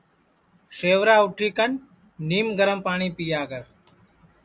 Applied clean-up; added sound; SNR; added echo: none; none; none; none.